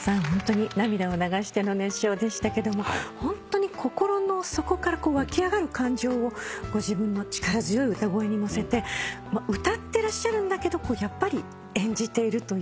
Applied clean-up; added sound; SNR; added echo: none; none; none; none.